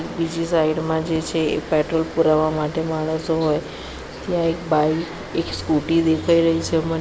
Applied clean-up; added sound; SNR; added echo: none; none; none; none.